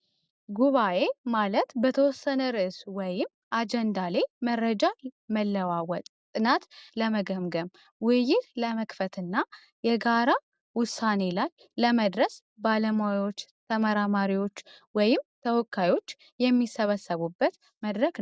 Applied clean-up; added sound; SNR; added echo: none; none; none; none.